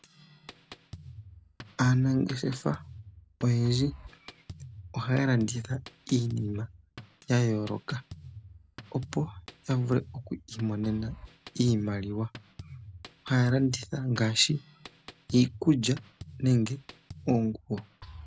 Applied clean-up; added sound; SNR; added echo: none; Drum kit; 17 dB; none.